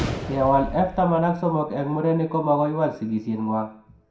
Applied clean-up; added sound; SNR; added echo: none; Gunshot, gunfire; 13 dB; reverberation time 0.5 s.